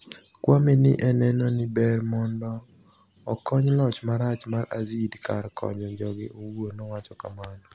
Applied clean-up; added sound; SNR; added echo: none; none; none; none.